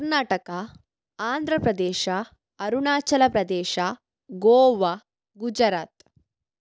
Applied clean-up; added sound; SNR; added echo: none; none; none; none.